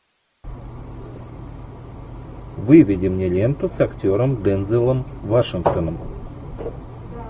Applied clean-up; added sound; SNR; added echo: none; none; none; none.